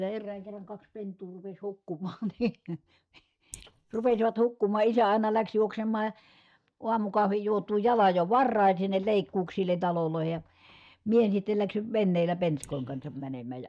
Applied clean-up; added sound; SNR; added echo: neural mask model DeepFilterNet 3.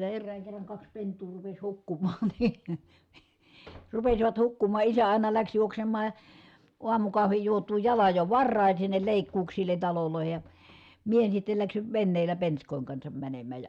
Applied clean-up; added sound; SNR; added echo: none; none; none; none.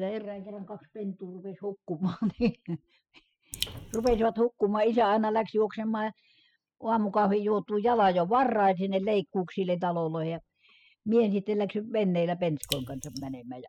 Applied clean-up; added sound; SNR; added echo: classical method spectral subtraction.